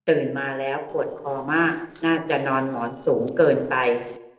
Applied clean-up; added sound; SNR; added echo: neural separator model SepFormer DNS4.